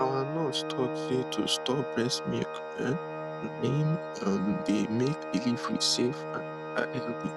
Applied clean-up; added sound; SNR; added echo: none; Organ; 6 dB; none.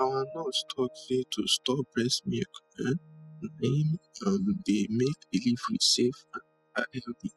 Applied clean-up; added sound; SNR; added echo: classical method spectral subtraction.